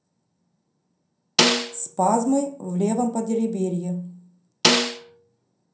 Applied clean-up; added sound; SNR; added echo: none; Snare drum; -3 dB; reverberation time 0.6 s.